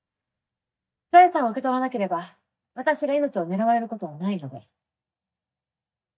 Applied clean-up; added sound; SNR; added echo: neural mask model DeepFilterNet 3.